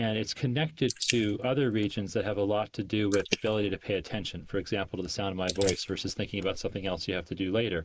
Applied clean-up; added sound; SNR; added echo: neural mask model Resemble Enhance denoiser.